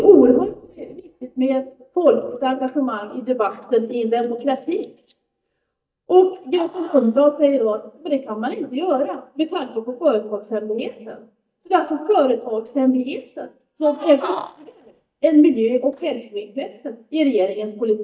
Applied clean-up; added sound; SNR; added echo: neural mask model DeepFilterNet 3.